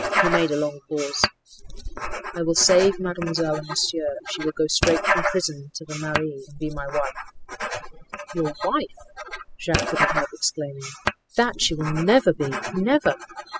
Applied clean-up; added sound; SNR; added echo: classical method spectral subtraction.